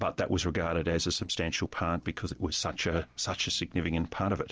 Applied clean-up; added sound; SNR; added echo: neural separator model SepFormer DNS4.